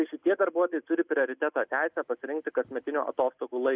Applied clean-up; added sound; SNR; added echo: none; none; none; none.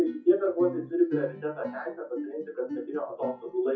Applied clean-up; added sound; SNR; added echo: classical method WPE with log-MMSE.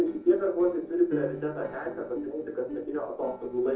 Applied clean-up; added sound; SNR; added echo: neural separator model SepFormer DNS4.